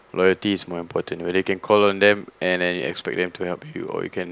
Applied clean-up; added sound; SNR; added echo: none; none; none; none.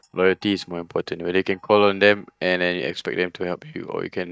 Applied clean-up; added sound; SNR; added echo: neural mask model DeepFilterNet 3.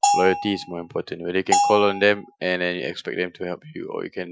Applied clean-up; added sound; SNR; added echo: classical method Wiener filter.